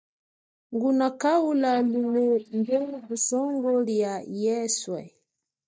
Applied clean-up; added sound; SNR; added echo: neural mask model DeepFilterNet 3.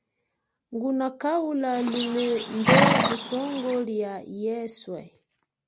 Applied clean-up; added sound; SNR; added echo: none; Livestock, farm animals, working animals; -3 dB; none.